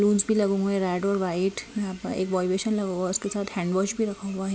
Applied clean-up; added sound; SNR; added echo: none; none; none; none.